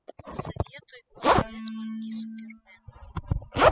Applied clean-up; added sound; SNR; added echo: classical method spectral subtraction.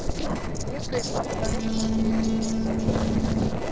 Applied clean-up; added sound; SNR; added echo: neural separator model SepFormer DNS4.